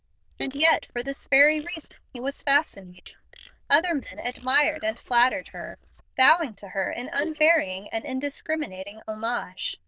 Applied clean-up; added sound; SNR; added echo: neural diffusion model UNIVERSE++.